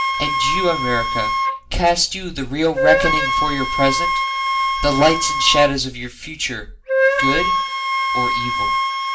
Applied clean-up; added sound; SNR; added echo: none; Wind instrument, woodwind instrument; -1 dB; reverberation time 0.3 s.